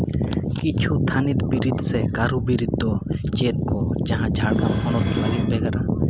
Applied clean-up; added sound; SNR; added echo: none; Dishes, pots, and pans; 19 dB; none.